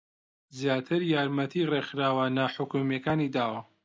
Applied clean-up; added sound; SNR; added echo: none; none; none; none.